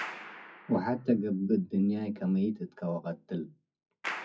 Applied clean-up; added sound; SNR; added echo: classical method WPE with log-MMSE.